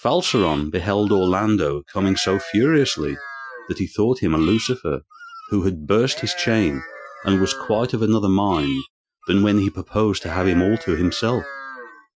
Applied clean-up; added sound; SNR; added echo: classical method Wiener filter.